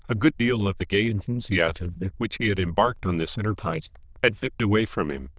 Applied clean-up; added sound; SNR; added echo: neural diffusion model UNIVERSE++.